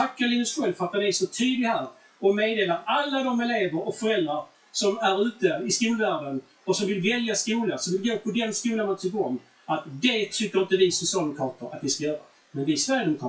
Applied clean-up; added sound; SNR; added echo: classical method WPE with log-MMSE.